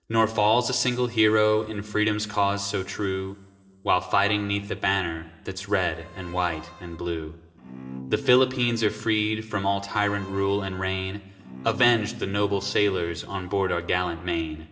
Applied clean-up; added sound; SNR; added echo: neural separator model SepFormer DNS4.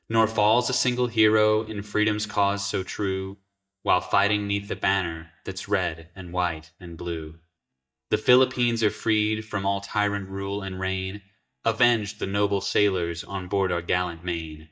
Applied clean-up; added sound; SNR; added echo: neural mask model DeepFilterNet 3.